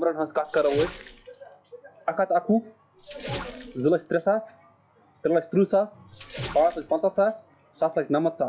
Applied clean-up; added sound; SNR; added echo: classical method log-MMSE.